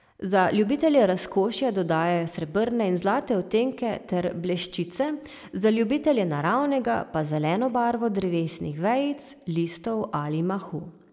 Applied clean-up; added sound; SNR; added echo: none; none; none; none.